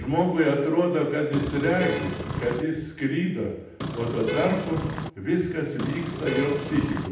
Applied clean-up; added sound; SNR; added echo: none; Vehicle horn, car horn, honking; 5 dB; reverberation time 0.8 s.